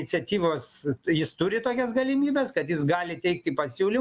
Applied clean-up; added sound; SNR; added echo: none; none; none; none.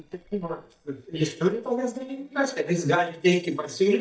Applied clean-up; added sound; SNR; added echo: neural mask model DeepFilterNet 3.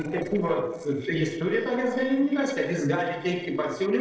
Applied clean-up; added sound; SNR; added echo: neural separator model SepFormer DNS4.